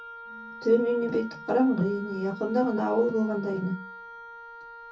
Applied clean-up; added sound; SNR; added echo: none; Wind instrument, woodwind instrument; 15 dB; reverberation time 0.3 s.